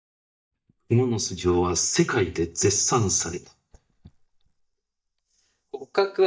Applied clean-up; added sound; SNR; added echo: neural mask model DeepFilterNet 3.